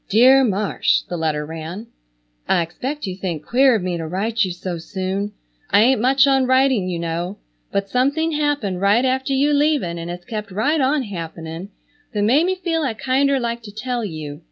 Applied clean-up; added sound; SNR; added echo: none; none; none; none.